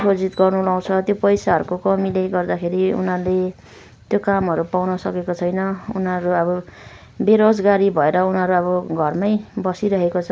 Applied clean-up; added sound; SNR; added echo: none; none; none; none.